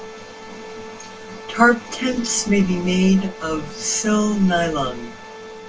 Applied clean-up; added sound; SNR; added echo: none; Organ; 17 dB; reverberation time 0.1 s.